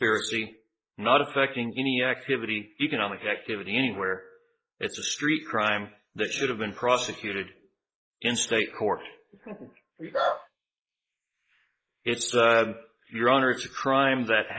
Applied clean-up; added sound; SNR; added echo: neural mask model Resemble Enhance denoiser.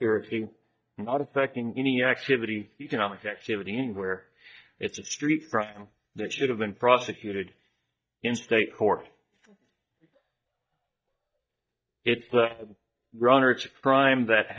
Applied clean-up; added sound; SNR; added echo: neural mask model DeepFilterNet 3.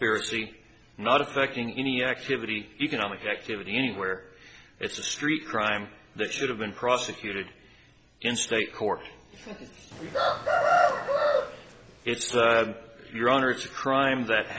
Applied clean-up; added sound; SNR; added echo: none; Chicken, rooster; -3 dB; none.